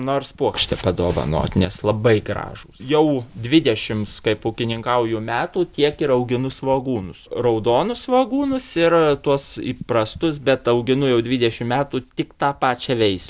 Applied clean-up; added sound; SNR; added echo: none; none; none; none.